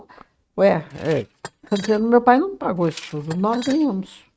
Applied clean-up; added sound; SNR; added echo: neural mask model RNNoise.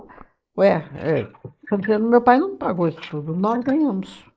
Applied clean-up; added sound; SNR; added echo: neural mask model Resemble Enhance denoiser.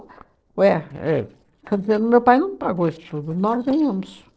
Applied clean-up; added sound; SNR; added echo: neural separator model SepFormer DNS4.